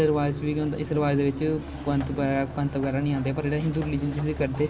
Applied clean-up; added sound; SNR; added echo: none; Accelerating, revving, vroom; 13 dB; none.